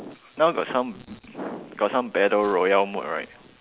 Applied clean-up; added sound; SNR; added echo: none; none; none; none.